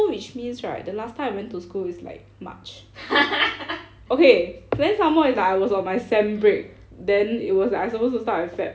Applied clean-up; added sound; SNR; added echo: none; none; none; none.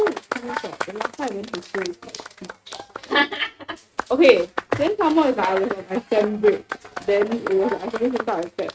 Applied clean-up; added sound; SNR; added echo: neural mask model RNNoise.